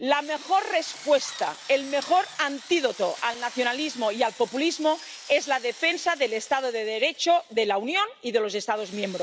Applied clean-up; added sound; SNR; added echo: none; Drill; 18 dB; none.